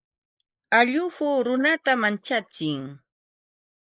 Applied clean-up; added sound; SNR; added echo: neural mask model Resemble Enhance denoiser.